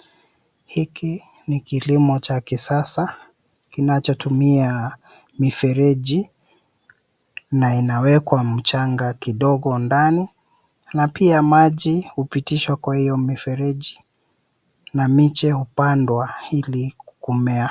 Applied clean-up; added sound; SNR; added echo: none; none; none; none.